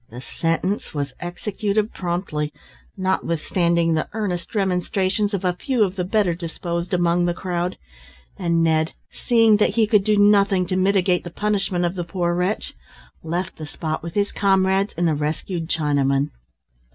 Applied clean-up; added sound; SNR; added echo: none; none; none; none.